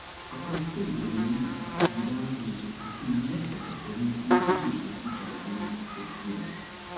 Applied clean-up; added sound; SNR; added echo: none; Buzz; 2 dB; reverberation time 1.1 s.